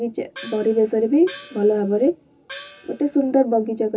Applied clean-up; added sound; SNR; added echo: none; Gong; 19 dB; reverberation time 0.2 s.